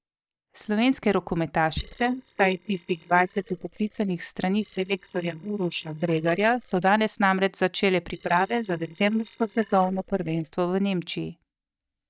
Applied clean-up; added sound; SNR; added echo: neural mask model DeepFilterNet 3.